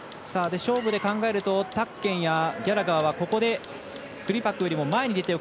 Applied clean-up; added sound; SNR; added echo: none; Fire; 16 dB; none.